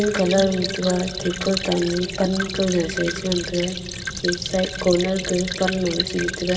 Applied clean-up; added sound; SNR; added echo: none; Stream / Trickle, dribble; 7 dB; reverberation time 2.5 s.